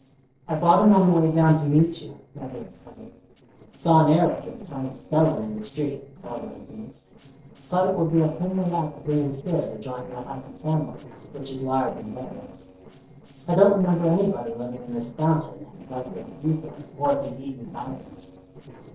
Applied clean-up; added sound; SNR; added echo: neural separator model SepFormer DNS4.